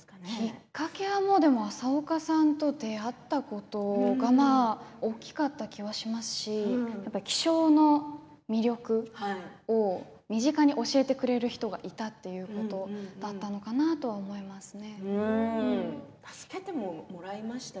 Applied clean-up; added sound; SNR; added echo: none; none; none; none.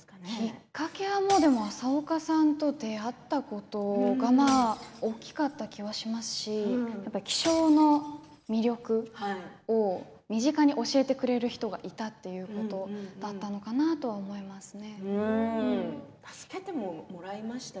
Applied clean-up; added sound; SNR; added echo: none; Shatter / Crushing; 18 dB; none.